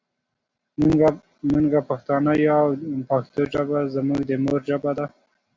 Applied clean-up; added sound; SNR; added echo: none; none; none; none.